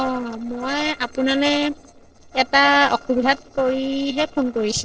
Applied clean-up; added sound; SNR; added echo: neural separator model SepFormer DNS4.